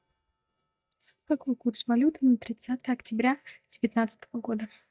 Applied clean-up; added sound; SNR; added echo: neural mask model DeepFilterNet 3.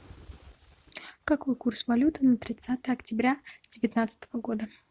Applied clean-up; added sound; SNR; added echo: none; none; none; none.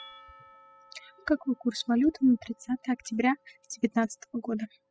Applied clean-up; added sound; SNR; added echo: classical method spectral subtraction.